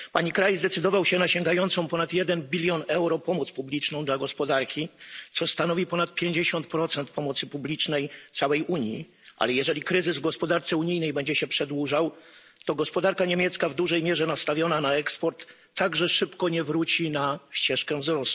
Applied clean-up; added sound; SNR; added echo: none; none; none; none.